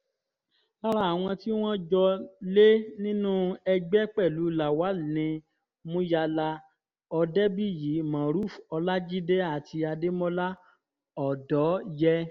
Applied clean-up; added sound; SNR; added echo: none; none; none; none.